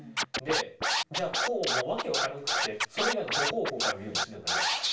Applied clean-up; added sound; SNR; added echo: none; Scratching (performance technique); -4 dB; reverberation time 0.3 s.